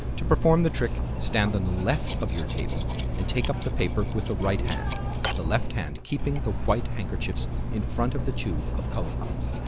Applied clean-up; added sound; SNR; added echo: none; Cutlery, silverware; -1 dB; none.